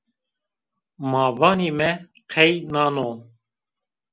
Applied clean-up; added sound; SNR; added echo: none; none; none; none.